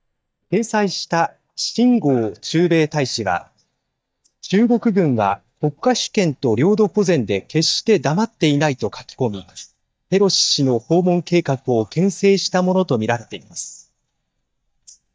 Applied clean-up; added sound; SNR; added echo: neural mask model DeepFilterNet 3.